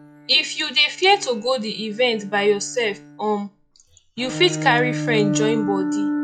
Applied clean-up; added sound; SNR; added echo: classical method log-MMSE.